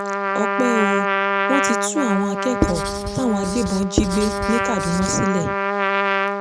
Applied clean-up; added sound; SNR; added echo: none; Trumpet + Writing; -1 dB; none.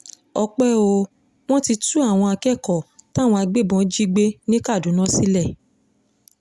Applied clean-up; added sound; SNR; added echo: none; none; none; none.